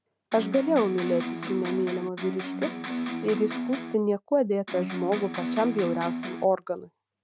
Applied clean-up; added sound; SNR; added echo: none; Electric guitar; 5 dB; none.